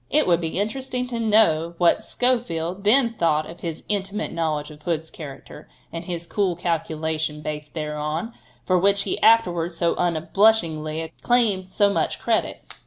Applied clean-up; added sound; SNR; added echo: none; none; none; none.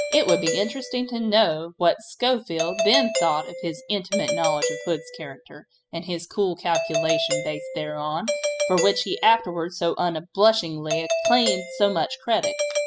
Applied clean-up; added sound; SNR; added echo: classical method spectral subtraction.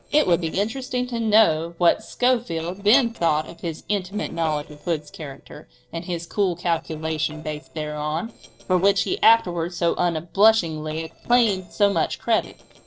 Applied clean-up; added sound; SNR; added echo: neural separator model SepFormer DNS4.